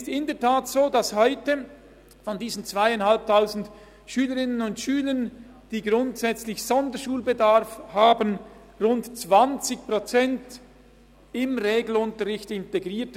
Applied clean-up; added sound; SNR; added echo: none; none; none; none.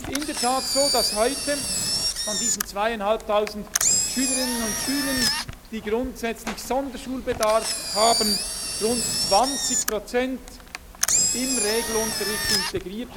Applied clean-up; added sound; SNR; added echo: none; Engine; 0 dB; none.